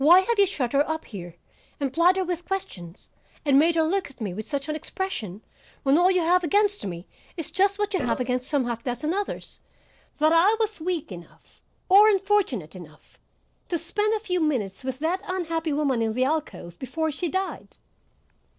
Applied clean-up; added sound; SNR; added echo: neural separator model SepFormer DNS4.